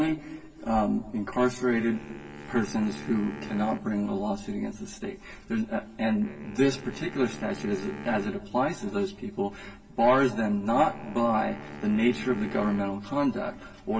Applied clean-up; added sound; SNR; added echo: none; Wind instrument, woodwind instrument; 17 dB; reverberation time 2.7 s.